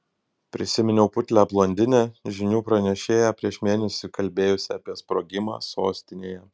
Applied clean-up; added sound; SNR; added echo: none; none; none; none.